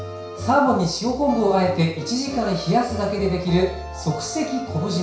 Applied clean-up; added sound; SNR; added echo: none; none; none; reverberation time 0.6 s.